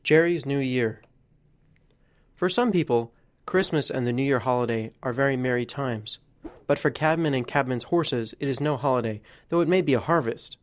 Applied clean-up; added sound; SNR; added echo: neural separator model SepFormer DNS4.